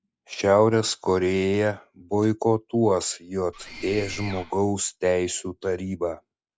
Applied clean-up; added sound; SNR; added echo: none; Mechanisms; 14 dB; none.